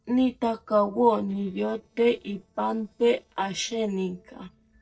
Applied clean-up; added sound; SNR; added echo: neural separator model SepFormer DNS4.